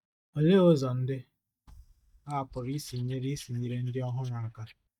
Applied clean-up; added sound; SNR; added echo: neural mask model DeepFilterNet 3.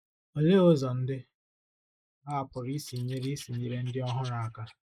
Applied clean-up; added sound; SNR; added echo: neural mask model Resemble Enhance denoiser.